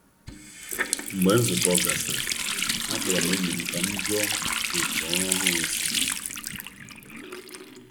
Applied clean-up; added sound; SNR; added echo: none; Water tap, faucet; -3 dB; none.